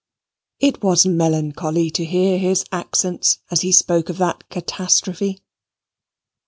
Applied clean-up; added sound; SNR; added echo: none; none; none; none.